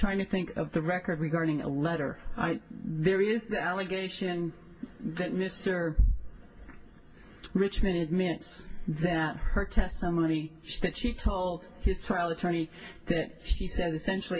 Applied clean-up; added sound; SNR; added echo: none; none; none; reverberation time 0.1 s.